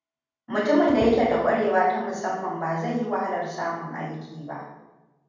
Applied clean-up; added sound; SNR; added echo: none; none; none; reverberation time 1.2 s.